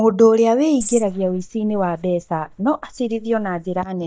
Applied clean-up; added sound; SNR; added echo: neural mask model DeepFilterNet 3.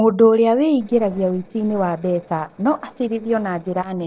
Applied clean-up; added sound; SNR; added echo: neural separator model SepFormer DNS4.